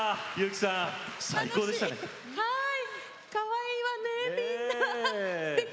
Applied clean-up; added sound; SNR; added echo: none; none; none; none.